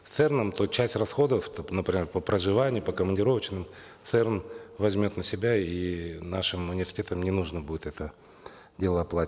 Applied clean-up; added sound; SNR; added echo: none; none; none; none.